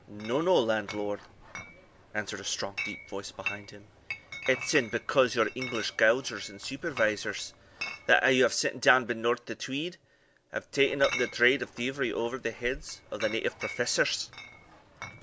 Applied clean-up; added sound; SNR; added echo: none; Chatter / Chink, clink; 13 dB; none.